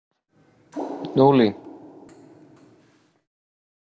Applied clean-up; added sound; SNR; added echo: none; Water; 13 dB; none.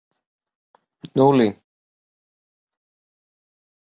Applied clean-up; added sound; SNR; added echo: none; none; none; none.